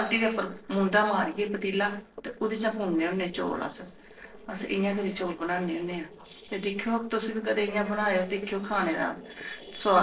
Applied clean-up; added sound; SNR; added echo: neural separator model SepFormer DNS4.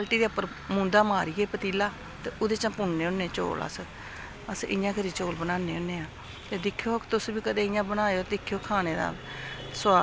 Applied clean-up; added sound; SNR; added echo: none; none; none; none.